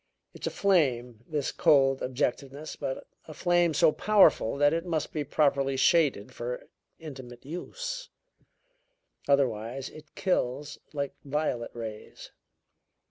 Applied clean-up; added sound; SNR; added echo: none; none; none; none.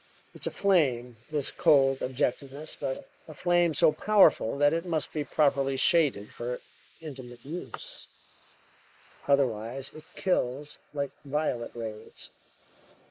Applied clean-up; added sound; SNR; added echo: neural mask model Resemble Enhance denoiser.